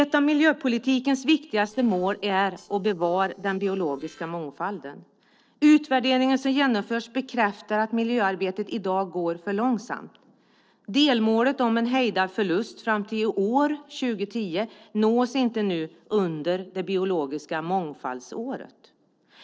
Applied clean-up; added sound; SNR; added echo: neural separator model SepFormer DNS4.